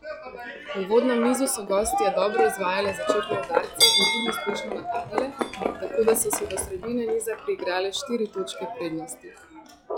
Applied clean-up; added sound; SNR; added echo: classical method log-MMSE.